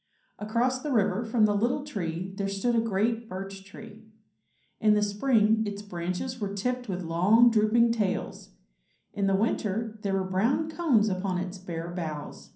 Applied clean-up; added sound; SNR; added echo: none; none; none; reverberation time 0.6 s.